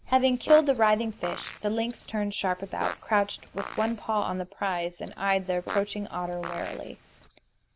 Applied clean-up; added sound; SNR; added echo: none; Fart; 13 dB; none.